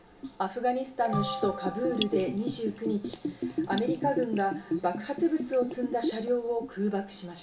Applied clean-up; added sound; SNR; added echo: none; Bathtub (filling or washing) / Gurgling; 6 dB; reverberation time 0.3 s.